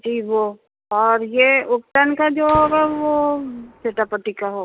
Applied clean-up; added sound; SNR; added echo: none; Gunshot, gunfire; 17 dB; none.